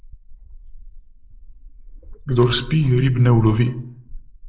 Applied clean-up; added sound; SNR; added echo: neural mask model Resemble Enhance denoiser.